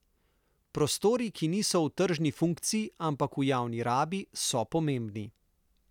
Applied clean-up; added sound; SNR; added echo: none; none; none; none.